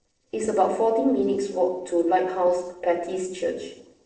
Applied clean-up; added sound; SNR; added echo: neural separator model SepFormer DNS4.